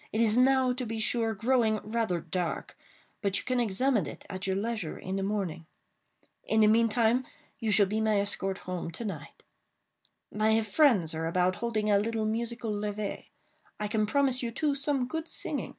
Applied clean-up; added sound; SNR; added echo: none; none; none; none.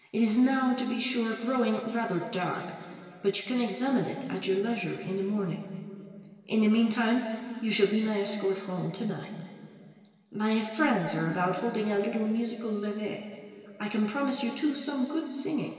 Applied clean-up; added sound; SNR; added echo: none; none; none; reverberation time 2.5 s.